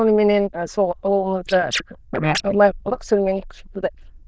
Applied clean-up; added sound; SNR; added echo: neural diffusion model UNIVERSE++.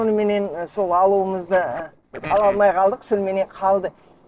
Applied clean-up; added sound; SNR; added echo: neural separator model SepFormer DNS4.